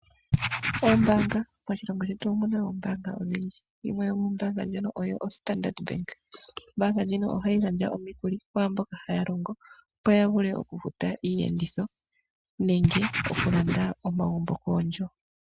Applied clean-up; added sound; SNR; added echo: none; Writing; -1 dB; none.